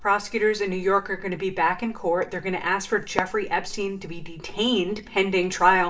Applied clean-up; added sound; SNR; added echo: none; Fireworks; 13 dB; reverberation time 0.4 s.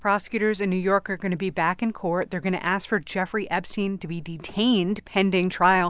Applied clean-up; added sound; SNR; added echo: none; none; none; none.